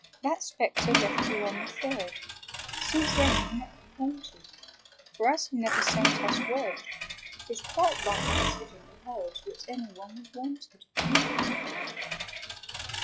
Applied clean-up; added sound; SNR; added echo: classical method log-MMSE.